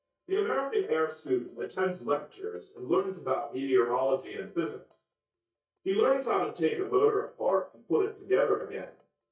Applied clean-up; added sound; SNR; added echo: neural mask model DeepFilterNet 3.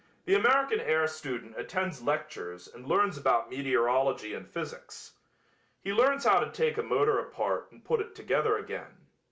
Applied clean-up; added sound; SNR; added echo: none; none; none; none.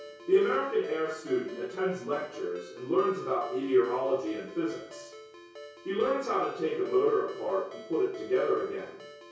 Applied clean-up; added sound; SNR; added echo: none; Ringtone; 18 dB; reverberation time 0.6 s.